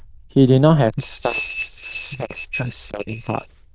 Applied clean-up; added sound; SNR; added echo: neural diffusion model UNIVERSE++.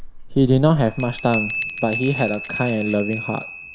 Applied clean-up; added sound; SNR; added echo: none; Bell; 9 dB; none.